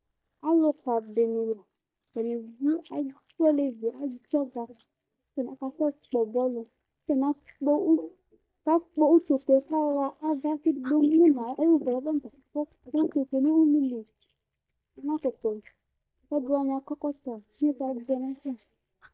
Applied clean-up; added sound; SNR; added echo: neural mask model DeepFilterNet 3.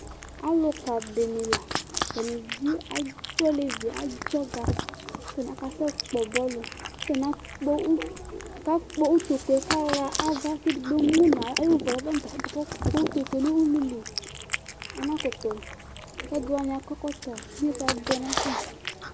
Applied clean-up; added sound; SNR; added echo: none; Cat; 8 dB; none.